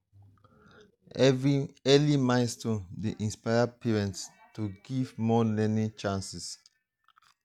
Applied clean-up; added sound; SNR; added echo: none; none; none; none.